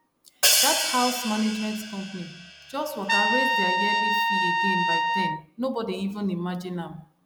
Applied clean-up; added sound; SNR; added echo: none; Trumpet + Hi-hat; -4 dB; none.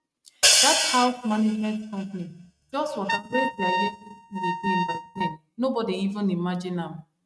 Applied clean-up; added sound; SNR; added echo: neural mask model RNNoise.